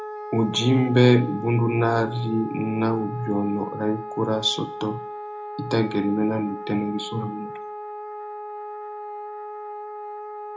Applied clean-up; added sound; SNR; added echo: none; Wind instrument, woodwind instrument; 10 dB; reverberation time 0.2 s.